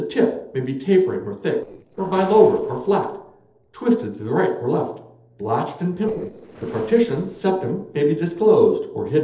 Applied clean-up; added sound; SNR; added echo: neural separator model SepFormer DNS4.